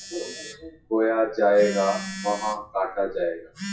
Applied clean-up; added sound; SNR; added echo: classical method WPE with log-MMSE.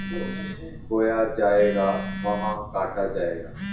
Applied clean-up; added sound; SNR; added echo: none; Telephone; 8 dB; reverberation time 0.6 s.